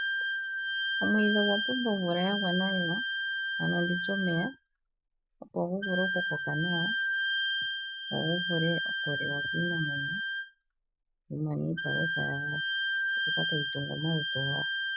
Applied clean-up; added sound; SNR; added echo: none; Wind instrument, woodwind instrument; -1 dB; none.